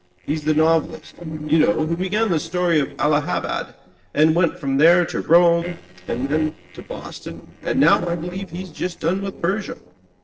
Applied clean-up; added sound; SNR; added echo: neural separator model SepFormer DNS4.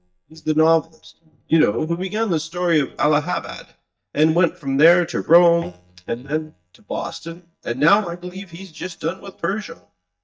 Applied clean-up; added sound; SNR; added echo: neural mask model DeepFilterNet 3.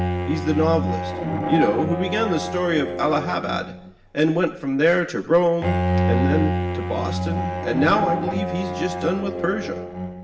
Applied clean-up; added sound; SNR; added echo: none; Bowed string instrument; 2 dB; reverberation time 0.9 s.